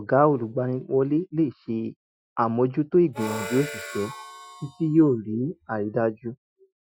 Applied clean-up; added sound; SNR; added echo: classical method Wiener filter.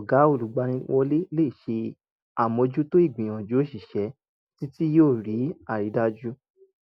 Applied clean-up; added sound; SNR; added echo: none; none; none; none.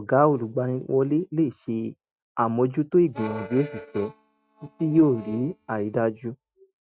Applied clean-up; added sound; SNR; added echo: neural mask model RNNoise.